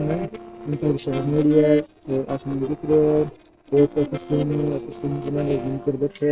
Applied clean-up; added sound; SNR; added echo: neural separator model SepFormer DNS4.